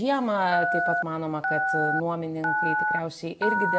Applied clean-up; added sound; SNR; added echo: none; Telephone; -1 dB; none.